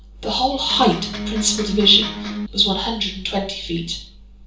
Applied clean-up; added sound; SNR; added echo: none; Electric guitar; 6 dB; reverberation time 0.7 s.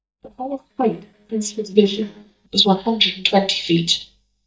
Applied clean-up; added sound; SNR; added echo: neural mask model DeepFilterNet 3.